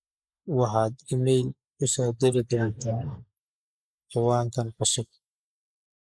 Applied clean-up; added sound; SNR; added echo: neural mask model Resemble Enhance denoiser.